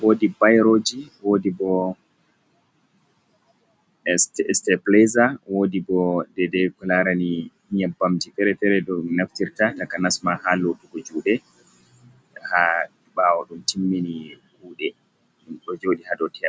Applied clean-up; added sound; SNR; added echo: none; none; none; none.